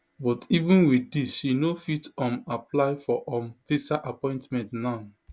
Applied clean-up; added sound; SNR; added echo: none; none; none; none.